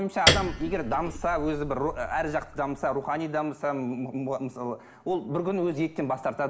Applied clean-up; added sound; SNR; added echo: none; Piano; 1 dB; reverberation time 2.5 s.